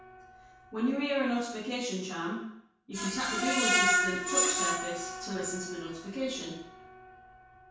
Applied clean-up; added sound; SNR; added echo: none; Screech; -1 dB; reverberation time 0.6 s.